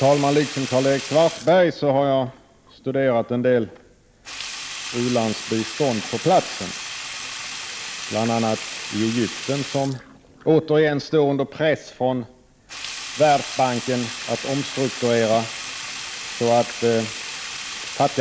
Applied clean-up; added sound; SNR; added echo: none; Sink (filling or washing); 11 dB; none.